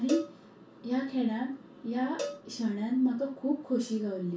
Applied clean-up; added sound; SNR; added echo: none; Cowbell; 13 dB; reverberation time 0.3 s.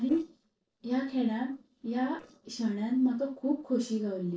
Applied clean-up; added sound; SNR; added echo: neural separator model SepFormer DNS4.